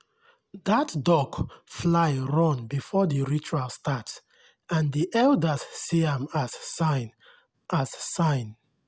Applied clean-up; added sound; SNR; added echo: none; none; none; none.